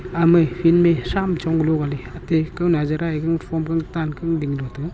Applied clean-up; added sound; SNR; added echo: none; none; none; none.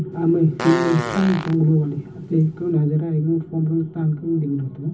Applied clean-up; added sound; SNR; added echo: none; Fart; 11 dB; reverberation time 0.3 s.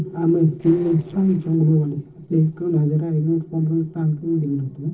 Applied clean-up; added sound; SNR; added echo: neural separator model SepFormer DNS4.